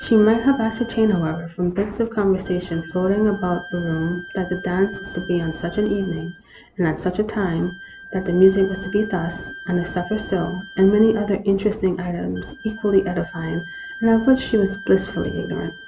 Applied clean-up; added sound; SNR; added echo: none; Wind instrument, woodwind instrument; 17 dB; none.